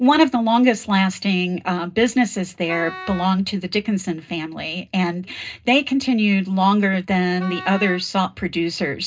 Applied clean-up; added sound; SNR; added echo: none; Wind instrument, woodwind instrument; 16 dB; reverberation time 0.2 s.